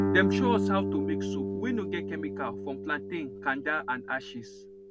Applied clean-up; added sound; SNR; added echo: none; Guitar; 0 dB; none.